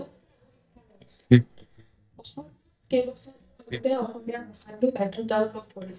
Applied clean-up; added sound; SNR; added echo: neural mask model DeepFilterNet 3.